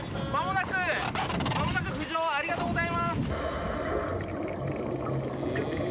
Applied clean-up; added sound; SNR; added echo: none; none; none; none.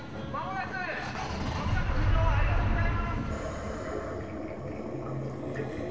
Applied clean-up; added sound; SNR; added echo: none; Motor vehicle (road); -3 dB; reverberation time 2.4 s.